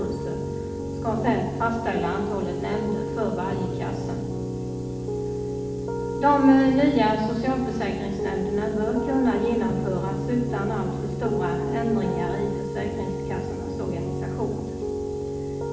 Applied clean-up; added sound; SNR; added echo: none; Piano; 2 dB; reverberation time 0.9 s.